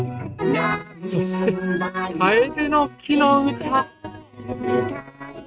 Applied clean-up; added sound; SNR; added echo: neural mask model RNNoise.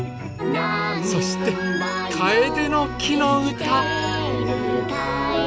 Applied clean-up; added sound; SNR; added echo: none; Squeak; 11 dB; none.